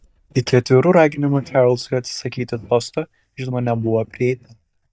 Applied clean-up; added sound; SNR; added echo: neural mask model DeepFilterNet 3.